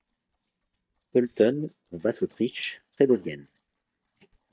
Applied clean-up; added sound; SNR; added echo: neural mask model DeepFilterNet 3.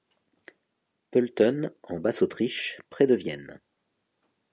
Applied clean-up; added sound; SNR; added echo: none; none; none; none.